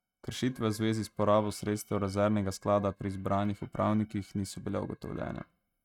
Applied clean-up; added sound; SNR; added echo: neural mask model RNNoise.